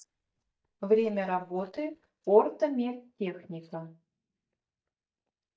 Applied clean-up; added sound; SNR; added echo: neural mask model DeepFilterNet 3.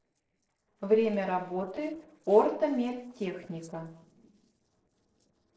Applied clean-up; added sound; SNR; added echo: neural separator model SepFormer DNS4.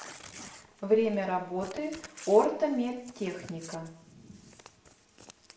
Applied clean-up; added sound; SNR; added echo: none; Crumpling, crinkling / Tearing; 19 dB; reverberation time 0.6 s.